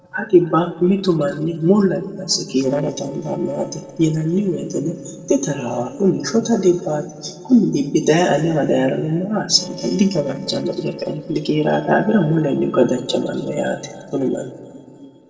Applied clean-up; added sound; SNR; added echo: neural separator model SepFormer DNS4.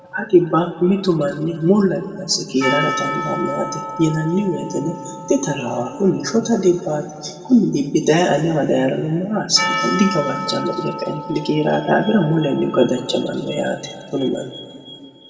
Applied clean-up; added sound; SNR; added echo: none; Percussion; 11 dB; reverberation time 2.0 s.